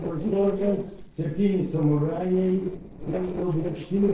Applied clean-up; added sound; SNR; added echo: neural separator model SepFormer DNS4.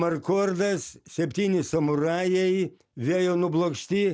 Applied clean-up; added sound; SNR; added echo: none; none; none; none.